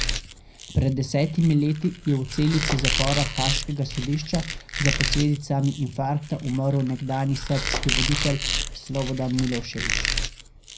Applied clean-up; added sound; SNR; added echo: none; Squeak; 4 dB; reverberation time 0.4 s.